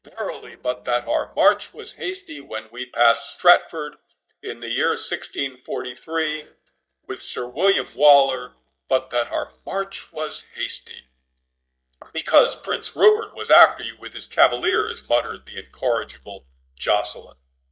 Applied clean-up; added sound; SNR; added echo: neural mask model DeepFilterNet 3.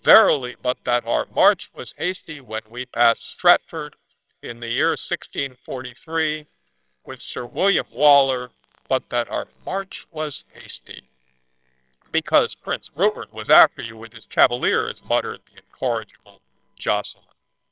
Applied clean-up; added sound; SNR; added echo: neural separator model SepFormer WHAMR!.